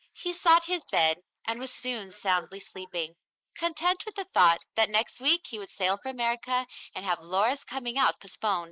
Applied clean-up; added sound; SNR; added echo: neural mask model Resemble Enhance denoiser.